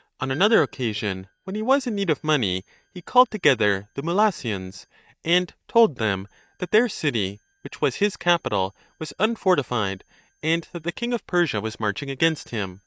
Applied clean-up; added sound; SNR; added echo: neural mask model DeepFilterNet 3.